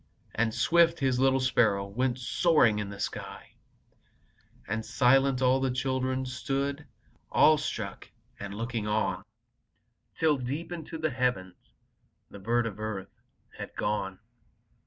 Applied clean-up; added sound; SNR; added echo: none; none; none; none.